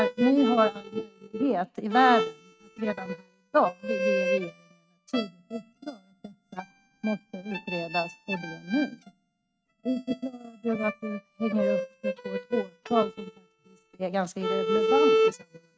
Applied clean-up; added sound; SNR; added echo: neural mask model RNNoise.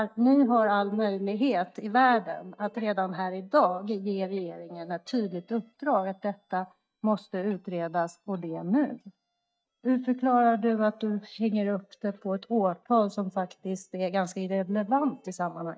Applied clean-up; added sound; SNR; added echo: neural mask model DeepFilterNet 3.